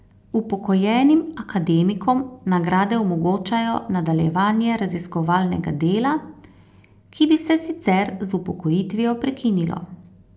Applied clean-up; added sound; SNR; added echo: none; none; none; none.